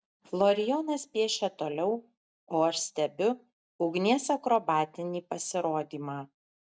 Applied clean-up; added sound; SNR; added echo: none; none; none; none.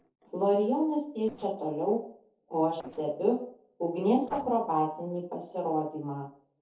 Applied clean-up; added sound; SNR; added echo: neural separator model SepFormer DNS4.